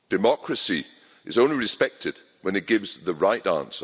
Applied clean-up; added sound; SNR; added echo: none; none; none; none.